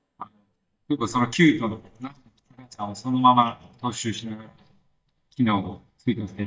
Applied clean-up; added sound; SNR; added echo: neural mask model DeepFilterNet 3.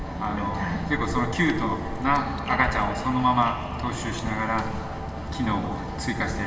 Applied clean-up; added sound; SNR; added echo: none; Drip / Water; 10 dB; reverberation time 2.9 s.